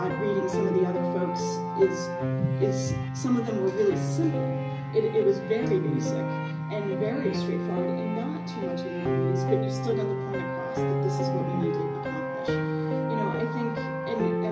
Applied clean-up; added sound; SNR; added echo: none; Piano; -1 dB; reverberation time 0.5 s.